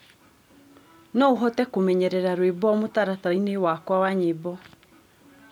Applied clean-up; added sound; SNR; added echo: none; none; none; none.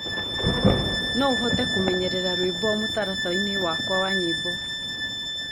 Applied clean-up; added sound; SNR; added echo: none; Thunder / Rain + Bowed string instrument; -2 dB; none.